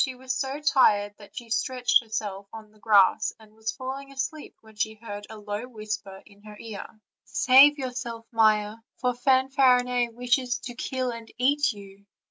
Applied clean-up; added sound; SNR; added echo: none; none; none; none.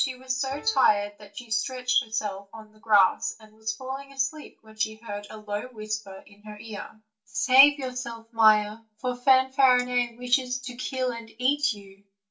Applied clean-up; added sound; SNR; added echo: none; Piano; 19 dB; reverberation time 0.2 s.